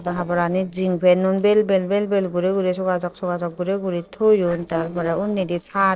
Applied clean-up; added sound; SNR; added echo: neural separator model SepFormer DNS4.